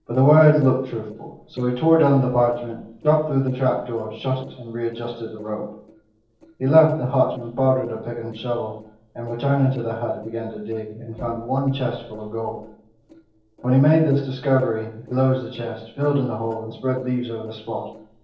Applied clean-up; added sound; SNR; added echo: neural separator model SepFormer DNS4.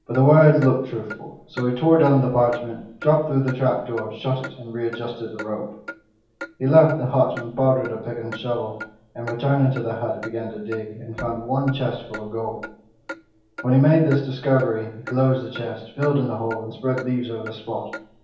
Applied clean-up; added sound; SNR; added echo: none; Clock; 18 dB; reverberation time 0.7 s.